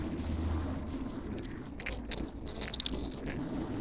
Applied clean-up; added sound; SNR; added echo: neural separator model SepFormer DNS4.